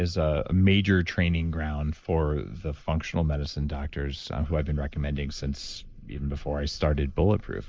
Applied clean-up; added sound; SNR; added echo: neural mask model Resemble Enhance denoiser.